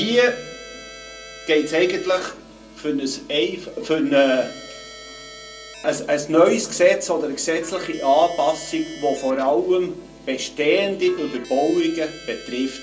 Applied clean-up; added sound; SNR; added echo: none; Keyboard (musical); 19 dB; reverberation time 0.2 s.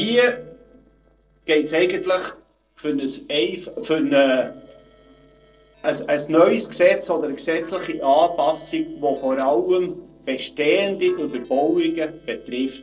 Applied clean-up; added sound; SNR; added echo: neural separator model SepFormer DNS4.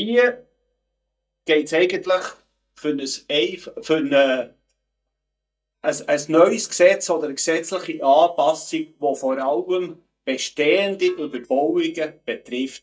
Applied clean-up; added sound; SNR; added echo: neural mask model DeepFilterNet 3.